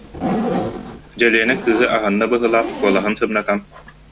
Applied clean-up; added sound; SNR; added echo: none; Zipper (clothing); 7 dB; none.